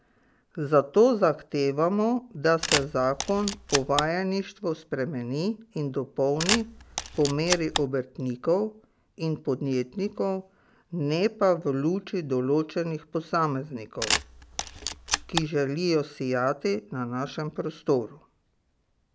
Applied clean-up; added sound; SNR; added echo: none; Camera; 3 dB; none.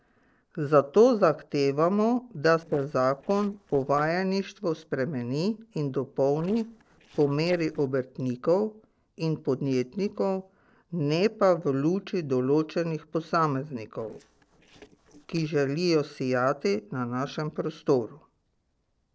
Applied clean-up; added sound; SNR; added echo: neural separator model SepFormer DNS4.